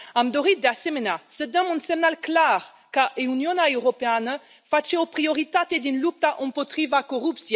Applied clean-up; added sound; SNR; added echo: none; none; none; none.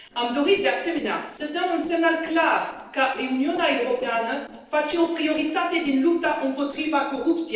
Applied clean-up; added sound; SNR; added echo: neural separator model SepFormer DNS4.